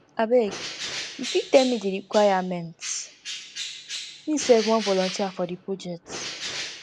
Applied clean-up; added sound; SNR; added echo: none; Bird; 10 dB; none.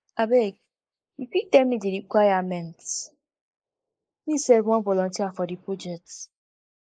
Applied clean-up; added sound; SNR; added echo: neural mask model Resemble Enhance denoiser.